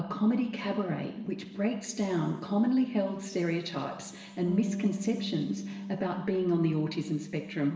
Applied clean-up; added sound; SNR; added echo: none; Bass guitar; 10 dB; reverberation time 1.3 s.